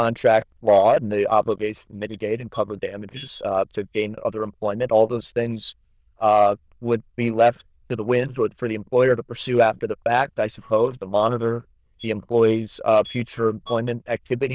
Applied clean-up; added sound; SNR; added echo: neural diffusion model UNIVERSE++.